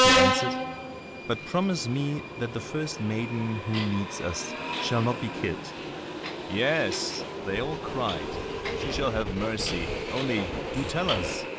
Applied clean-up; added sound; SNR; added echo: none; Subway, metro, underground; 0 dB; none.